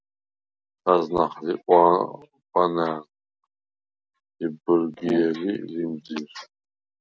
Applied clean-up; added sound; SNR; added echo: none; Brass instrument; 12 dB; none.